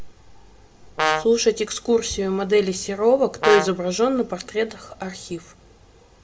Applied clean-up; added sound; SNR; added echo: none; Brass instrument; 1 dB; reverberation time 0.3 s.